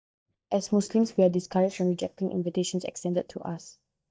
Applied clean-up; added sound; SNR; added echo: neural mask model DeepFilterNet 3.